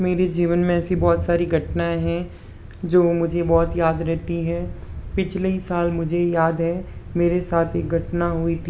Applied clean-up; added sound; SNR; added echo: none; Thunder; 11 dB; none.